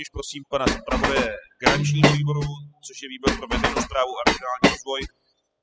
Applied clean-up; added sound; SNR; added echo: classical method spectral subtraction.